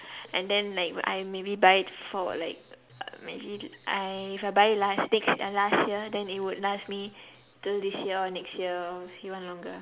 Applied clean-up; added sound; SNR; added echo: none; none; none; none.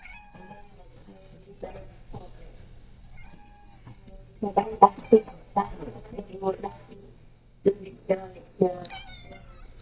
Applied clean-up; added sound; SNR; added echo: neural mask model DeepFilterNet 3.